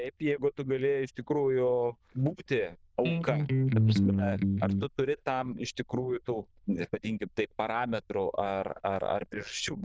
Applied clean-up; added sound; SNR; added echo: neural diffusion model UNIVERSE++.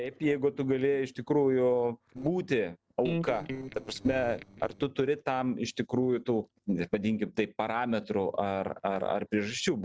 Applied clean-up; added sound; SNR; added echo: neural separator model SepFormer DNS4.